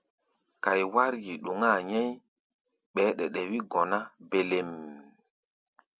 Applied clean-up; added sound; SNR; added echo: none; none; none; none.